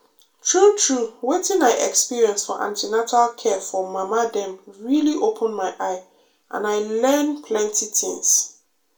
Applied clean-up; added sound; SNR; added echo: none; none; none; reverberation time 0.3 s.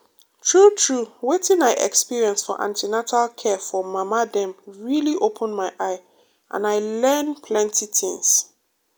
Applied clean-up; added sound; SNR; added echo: none; none; none; none.